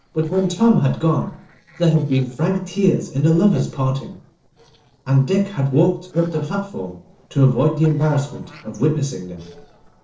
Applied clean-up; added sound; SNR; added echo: neural separator model SepFormer DNS4.